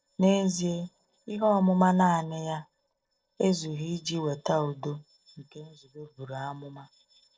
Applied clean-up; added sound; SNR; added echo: neural separator model SepFormer DNS4.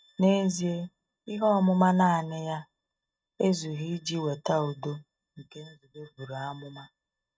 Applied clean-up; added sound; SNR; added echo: neural mask model RNNoise.